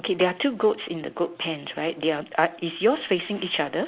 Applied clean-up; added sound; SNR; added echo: neural mask model Resemble Enhance denoiser.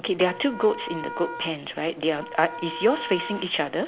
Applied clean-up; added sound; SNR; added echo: none; Wind instrument, woodwind instrument; 11 dB; none.